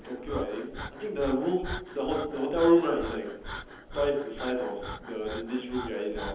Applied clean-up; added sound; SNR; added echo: none; Breathing; 11 dB; reverberation time 0.9 s.